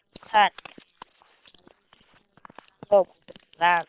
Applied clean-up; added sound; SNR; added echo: neural separator model SepFormer WHAM!.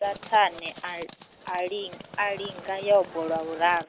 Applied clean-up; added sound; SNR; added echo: none; Livestock, farm animals, working animals; 17 dB; none.